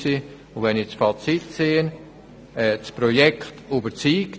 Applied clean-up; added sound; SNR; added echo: none; none; none; none.